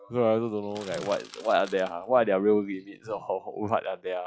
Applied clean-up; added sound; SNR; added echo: classical method log-MMSE.